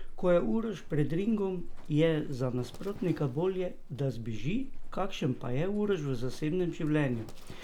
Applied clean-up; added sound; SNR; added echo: none; Livestock, farm animals, working animals; 6 dB; none.